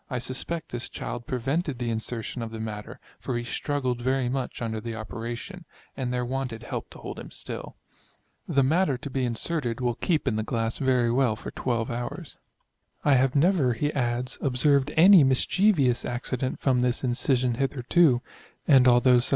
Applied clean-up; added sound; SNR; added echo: none; none; none; none.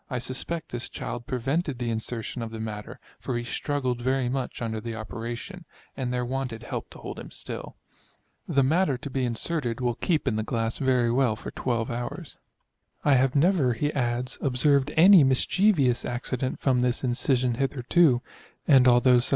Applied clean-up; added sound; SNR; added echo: neural mask model Resemble Enhance denoiser.